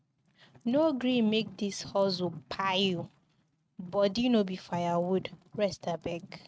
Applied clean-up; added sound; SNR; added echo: neural mask model RNNoise.